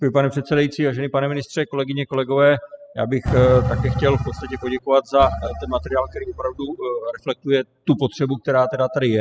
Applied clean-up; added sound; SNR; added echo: classical method spectral subtraction.